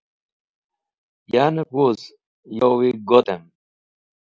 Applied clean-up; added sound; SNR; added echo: none; none; none; none.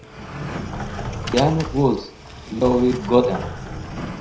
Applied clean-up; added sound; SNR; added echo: none; Sliding door; 8 dB; reverberation time 0.5 s.